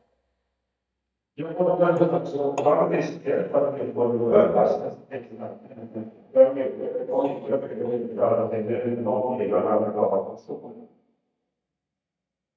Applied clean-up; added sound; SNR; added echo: neural mask model DeepFilterNet 3.